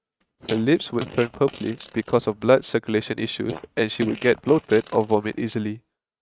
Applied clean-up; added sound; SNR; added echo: neural mask model RNNoise.